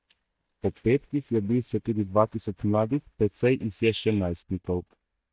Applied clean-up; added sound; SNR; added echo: neural mask model DeepFilterNet 3.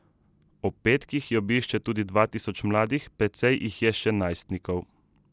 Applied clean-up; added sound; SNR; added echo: none; none; none; none.